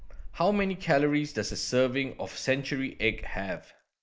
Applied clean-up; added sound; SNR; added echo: neural mask model Resemble Enhance denoiser.